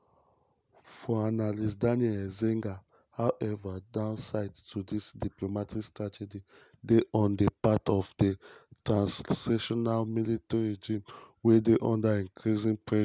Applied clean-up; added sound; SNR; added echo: none; none; none; none.